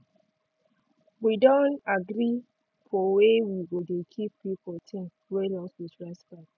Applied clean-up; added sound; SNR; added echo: none; none; none; none.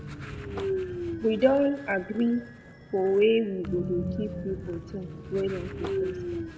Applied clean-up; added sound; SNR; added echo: none; Train; 7 dB; reverberation time 1.0 s.